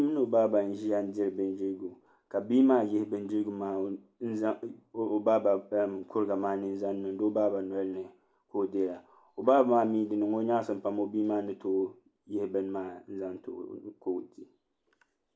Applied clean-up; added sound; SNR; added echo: none; none; none; none.